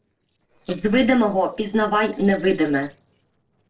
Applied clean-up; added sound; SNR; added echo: neural separator model SepFormer DNS4.